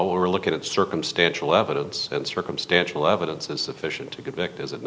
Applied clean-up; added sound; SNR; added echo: none; none; none; none.